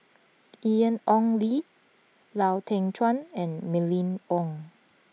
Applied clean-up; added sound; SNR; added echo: none; none; none; none.